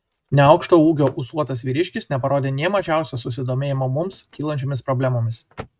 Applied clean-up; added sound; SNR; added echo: neural mask model RNNoise.